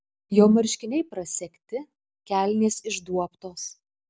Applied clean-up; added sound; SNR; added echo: none; none; none; none.